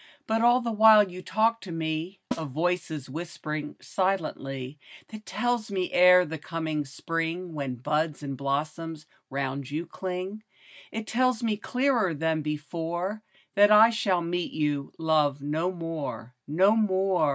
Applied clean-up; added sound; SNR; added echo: neural mask model RNNoise.